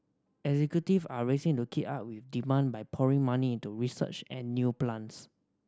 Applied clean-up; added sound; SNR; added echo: none; none; none; none.